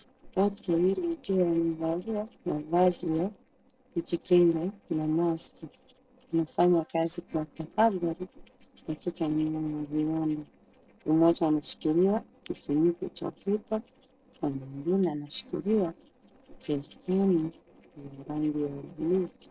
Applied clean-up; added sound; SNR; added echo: neural separator model SepFormer DNS4.